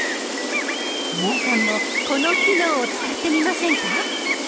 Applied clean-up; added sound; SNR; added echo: none; Gull, seagull; -2 dB; none.